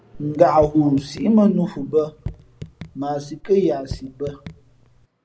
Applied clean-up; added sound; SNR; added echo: none; Raindrop / Drip; 17 dB; none.